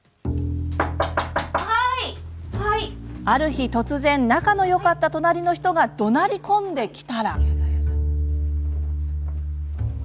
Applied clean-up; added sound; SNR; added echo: none; none; none; none.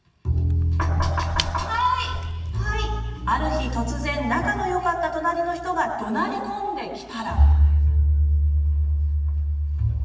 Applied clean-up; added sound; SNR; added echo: none; Shatter / Crushing; 11 dB; reverberation time 1.4 s.